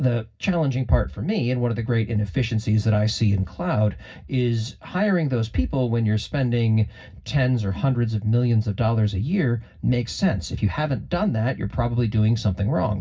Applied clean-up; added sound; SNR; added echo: none; none; none; reverberation time 0.4 s.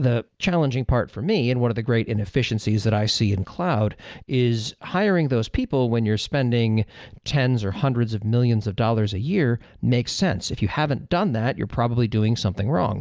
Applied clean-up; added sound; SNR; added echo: none; none; none; none.